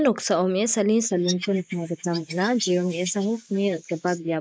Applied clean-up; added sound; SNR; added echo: neural mask model Resemble Enhance denoiser.